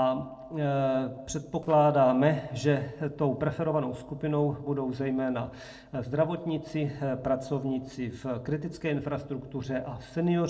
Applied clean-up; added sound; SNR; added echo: neural separator model SepFormer DNS4.